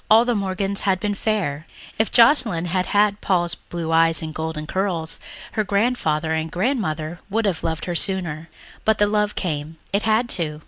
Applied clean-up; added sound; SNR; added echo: none; none; none; none.